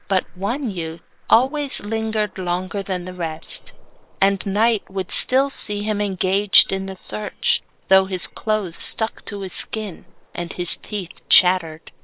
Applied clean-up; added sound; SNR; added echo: neural separator model SepFormer WHAM!.